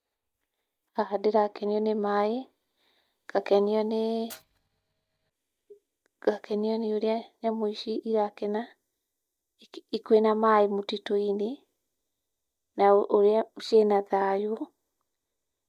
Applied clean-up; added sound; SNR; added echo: neural mask model DeepFilterNet 3.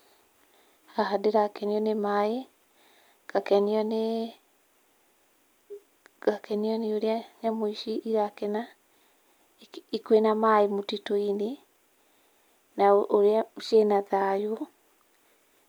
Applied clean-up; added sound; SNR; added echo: none; none; none; none.